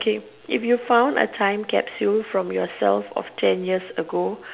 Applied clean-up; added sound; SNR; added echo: none; none; none; none.